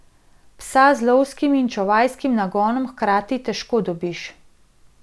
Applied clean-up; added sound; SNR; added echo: none; none; none; none.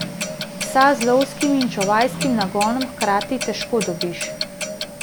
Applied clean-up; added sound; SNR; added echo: none; Clock; 7 dB; none.